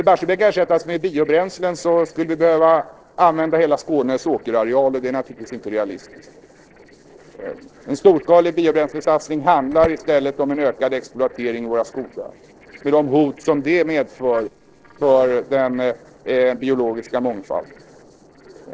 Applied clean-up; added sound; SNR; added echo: neural separator model SepFormer DNS4.